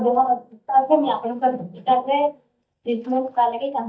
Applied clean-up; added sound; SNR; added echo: neural mask model DeepFilterNet 3.